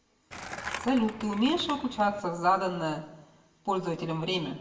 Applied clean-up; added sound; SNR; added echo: none; Skateboard; 11 dB; reverberation time 0.8 s.